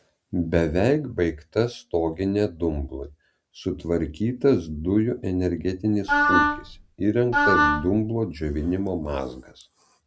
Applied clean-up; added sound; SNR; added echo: none; Wind instrument, woodwind instrument; -3 dB; none.